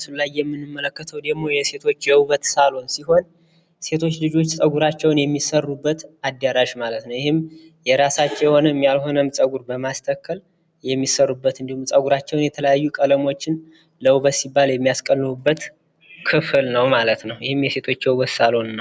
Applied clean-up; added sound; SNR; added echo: none; none; none; none.